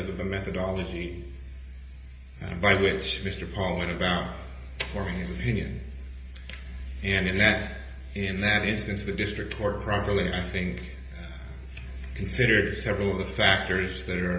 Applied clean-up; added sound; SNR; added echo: none; none; none; reverberation time 1.4 s.